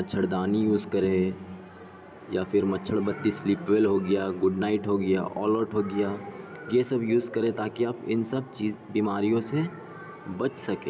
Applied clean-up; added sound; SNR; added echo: none; none; none; none.